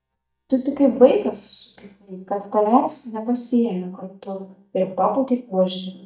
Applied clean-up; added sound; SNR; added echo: neural mask model DeepFilterNet 3.